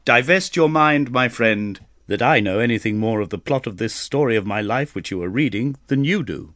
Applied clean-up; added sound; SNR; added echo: none; none; none; none.